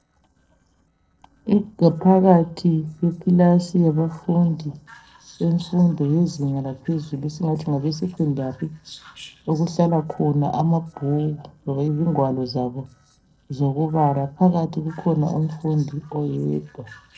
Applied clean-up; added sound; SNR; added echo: neural separator model SepFormer DNS4.